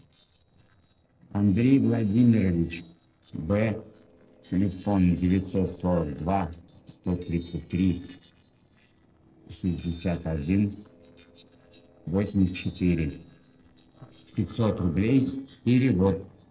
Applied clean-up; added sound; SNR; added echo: neural separator model SepFormer DNS4.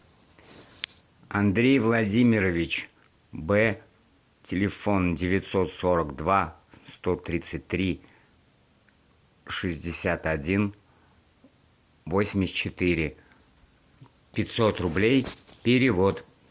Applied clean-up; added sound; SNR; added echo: none; none; none; none.